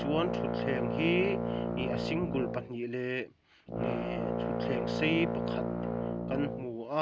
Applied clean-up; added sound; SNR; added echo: none; Brass instrument; -1 dB; none.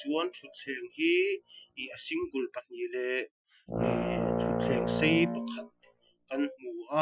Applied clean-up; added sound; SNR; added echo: classical method Wiener filter.